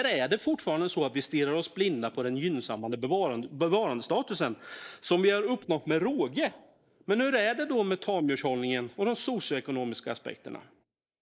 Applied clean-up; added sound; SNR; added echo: neural mask model Resemble Enhance denoiser.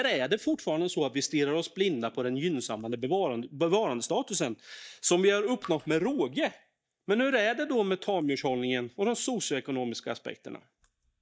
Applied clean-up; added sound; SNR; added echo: neural mask model DeepFilterNet 3.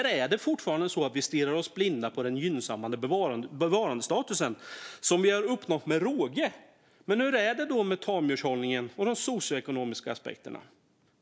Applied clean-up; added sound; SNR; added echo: none; none; none; none.